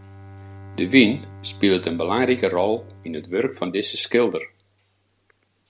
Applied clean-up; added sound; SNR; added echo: none; Bowed string instrument; 19 dB; none.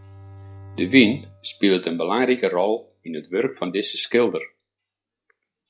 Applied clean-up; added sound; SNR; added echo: classical method log-MMSE.